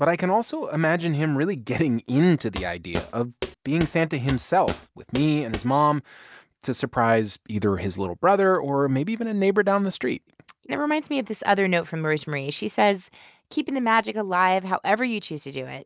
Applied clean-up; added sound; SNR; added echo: none; Walk, footsteps; 11 dB; none.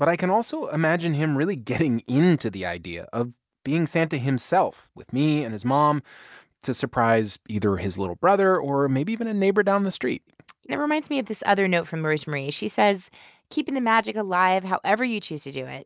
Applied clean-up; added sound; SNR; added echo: none; none; none; none.